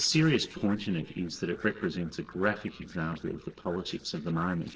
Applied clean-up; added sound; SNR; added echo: neural separator model SepFormer DNS4.